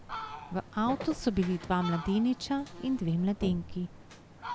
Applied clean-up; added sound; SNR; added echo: none; Fowl + Buzz; 11 dB; none.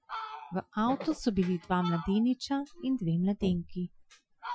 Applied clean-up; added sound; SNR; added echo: classical method Wiener filter.